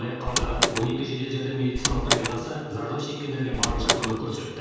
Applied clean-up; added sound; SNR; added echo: none; Door; -2 dB; reverberation time 1.2 s.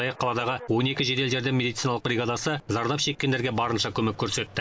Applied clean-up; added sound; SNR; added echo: none; none; none; none.